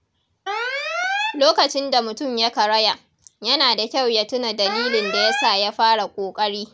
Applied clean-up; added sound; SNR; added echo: none; Alarm; 6 dB; none.